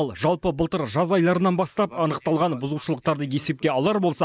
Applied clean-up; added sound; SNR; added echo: neural mask model Resemble Enhance denoiser.